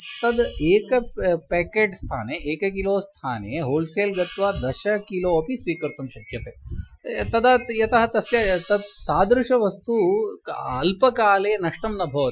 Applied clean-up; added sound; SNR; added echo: classical method Wiener filter.